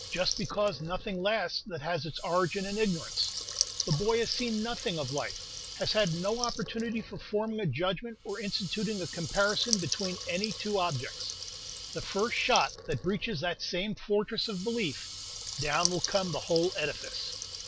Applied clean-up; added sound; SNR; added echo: none; Water tap, faucet / Liquid; 8 dB; none.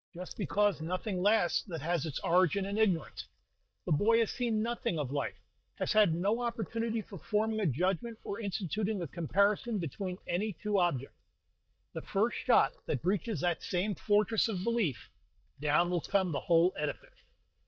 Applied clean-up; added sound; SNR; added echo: neural mask model DeepFilterNet 3.